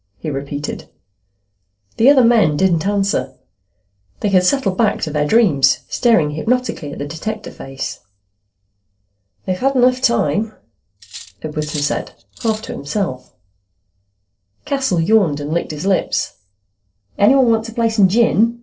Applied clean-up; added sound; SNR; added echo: neural separator model SepFormer DNS4.